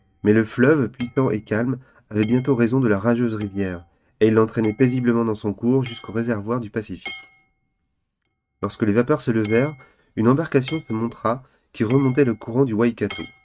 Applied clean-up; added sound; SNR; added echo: neural mask model RNNoise.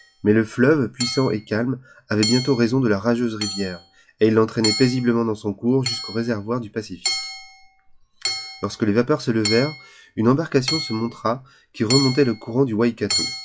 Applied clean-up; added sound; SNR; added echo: classical method log-MMSE.